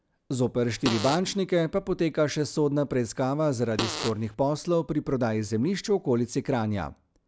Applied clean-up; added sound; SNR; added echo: none; Fart; 7 dB; none.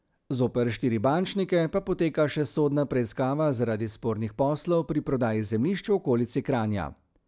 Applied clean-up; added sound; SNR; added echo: none; none; none; none.